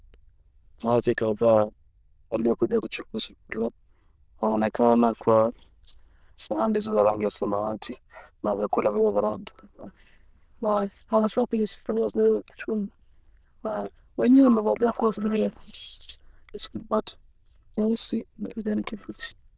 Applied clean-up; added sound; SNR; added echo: neural diffusion model UNIVERSE++.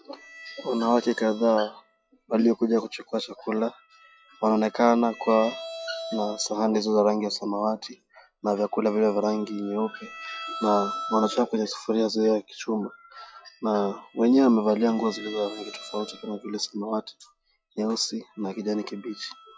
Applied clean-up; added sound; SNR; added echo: classical method log-MMSE.